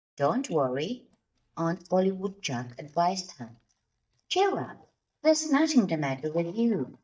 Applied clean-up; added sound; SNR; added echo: neural mask model DeepFilterNet 3.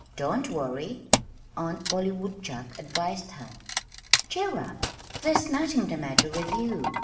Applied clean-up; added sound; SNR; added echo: none; Wood; 1 dB; reverberation time 0.9 s.